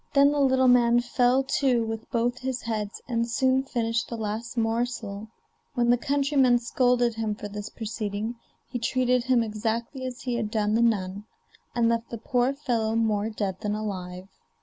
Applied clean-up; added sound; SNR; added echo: none; none; none; none.